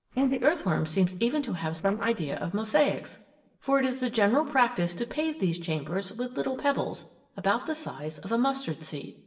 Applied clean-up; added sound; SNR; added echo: neural separator model SepFormer DNS4.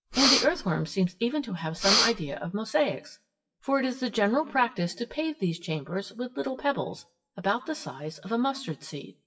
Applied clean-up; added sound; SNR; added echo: classical method WPE with log-MMSE.